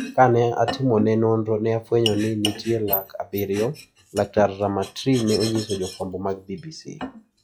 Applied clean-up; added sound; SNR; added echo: classical method log-MMSE.